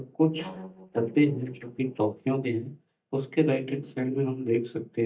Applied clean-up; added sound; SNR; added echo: neural mask model DeepFilterNet 3.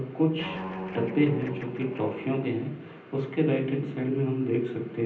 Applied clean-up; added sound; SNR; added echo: none; Guitar; 9 dB; reverberation time 0.6 s.